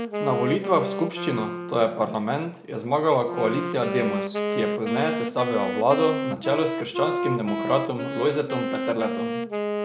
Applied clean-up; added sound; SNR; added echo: none; Wind instrument, woodwind instrument; 3 dB; none.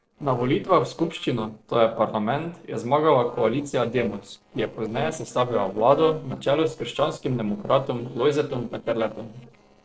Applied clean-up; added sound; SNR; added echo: neural separator model SepFormer DNS4.